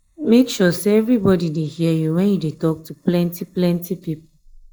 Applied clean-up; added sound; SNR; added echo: neural mask model Resemble Enhance denoiser.